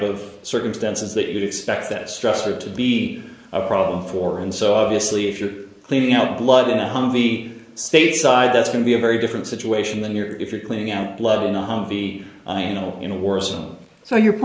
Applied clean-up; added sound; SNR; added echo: neural mask model Resemble Enhance denoiser.